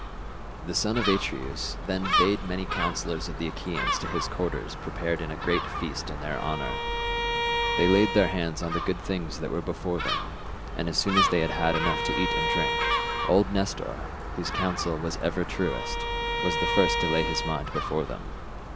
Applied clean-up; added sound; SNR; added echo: none; Gull, seagull + Bowed string instrument; 1 dB; none.